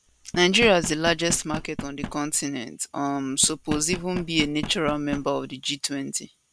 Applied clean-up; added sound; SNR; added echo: none; Knock; 10 dB; none.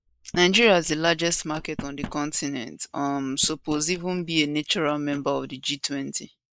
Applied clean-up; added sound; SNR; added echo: neural mask model Resemble Enhance denoiser.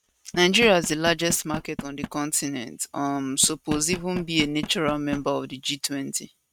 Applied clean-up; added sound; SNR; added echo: neural mask model RNNoise.